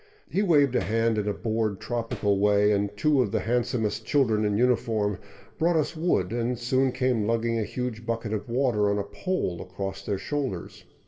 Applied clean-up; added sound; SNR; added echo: none; Hammer; 19 dB; reverberation time 1.3 s.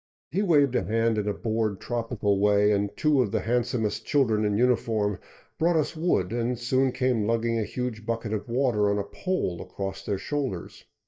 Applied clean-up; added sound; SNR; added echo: neural mask model DeepFilterNet 3.